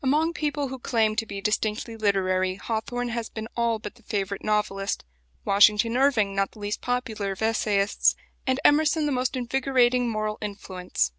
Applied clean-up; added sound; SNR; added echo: none; none; none; none.